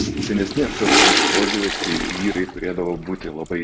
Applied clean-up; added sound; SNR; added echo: none; Toilet flush; -3 dB; none.